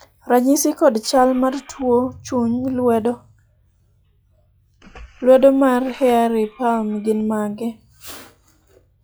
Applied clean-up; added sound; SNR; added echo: classical method log-MMSE.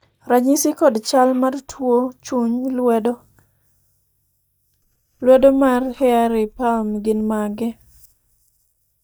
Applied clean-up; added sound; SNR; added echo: neural mask model DeepFilterNet 3.